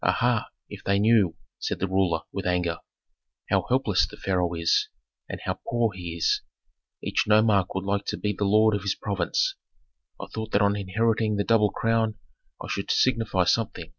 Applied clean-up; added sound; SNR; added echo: none; none; none; none.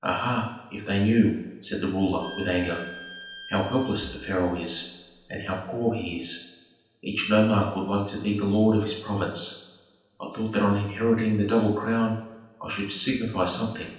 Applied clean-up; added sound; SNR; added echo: none; Bowed string instrument; 17 dB; reverberation time 0.9 s.